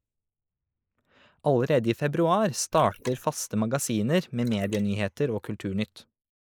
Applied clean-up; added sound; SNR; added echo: neural mask model Resemble Enhance denoiser.